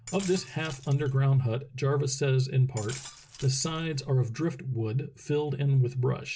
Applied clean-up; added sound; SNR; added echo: none; Glass; 19 dB; none.